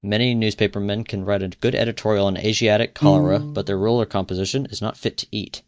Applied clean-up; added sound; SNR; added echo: neural mask model DeepFilterNet 3.